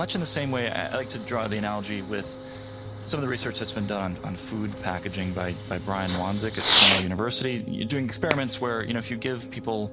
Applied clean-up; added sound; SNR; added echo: none; Fireworks; 0 dB; none.